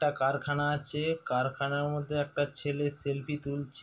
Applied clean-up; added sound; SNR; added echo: none; none; none; reverberation time 0.2 s.